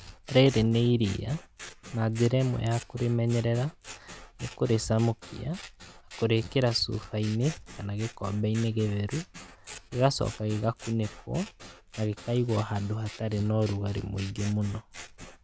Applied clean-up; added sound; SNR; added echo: none; Scissors; 17 dB; none.